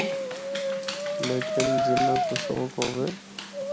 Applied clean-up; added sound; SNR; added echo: none; Dog + Brass instrument; -3 dB; none.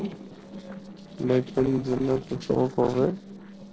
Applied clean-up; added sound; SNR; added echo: neural separator model SepFormer DNS4.